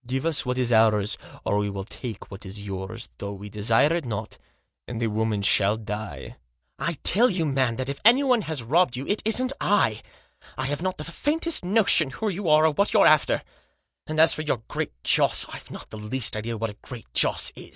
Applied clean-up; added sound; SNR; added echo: none; none; none; none.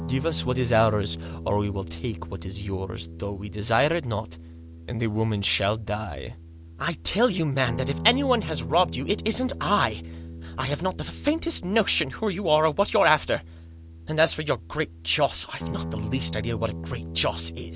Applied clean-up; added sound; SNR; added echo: none; Guitar; 10 dB; none.